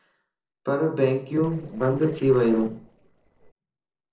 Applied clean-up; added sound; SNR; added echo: neural separator model SepFormer DNS4.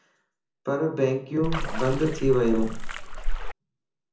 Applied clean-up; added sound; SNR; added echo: none; Splash, splatter; -1 dB; reverberation time 0.6 s.